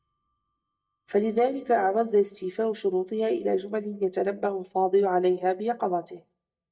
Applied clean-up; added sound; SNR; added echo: neural mask model DeepFilterNet 3.